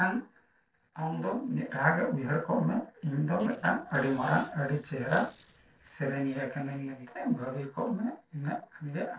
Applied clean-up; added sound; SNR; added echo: neural separator model SepFormer DNS4.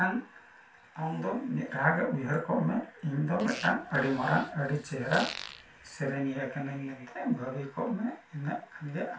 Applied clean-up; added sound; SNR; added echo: none; Fart; 12 dB; reverberation time 0.3 s.